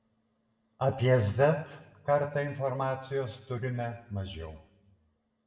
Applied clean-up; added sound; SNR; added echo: none; none; none; reverberation time 0.6 s.